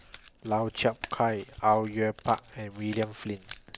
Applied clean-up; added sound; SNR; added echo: none; Crumpling, crinkling; 19 dB; none.